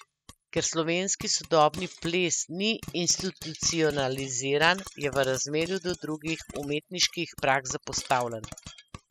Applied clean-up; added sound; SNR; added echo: classical method spectral subtraction.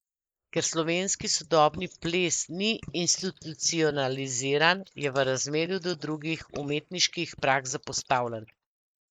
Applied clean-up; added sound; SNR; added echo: neural mask model Resemble Enhance denoiser.